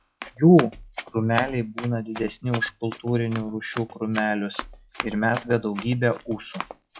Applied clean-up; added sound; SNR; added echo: classical method log-MMSE.